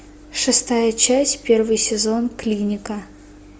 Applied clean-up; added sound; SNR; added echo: none; none; none; none.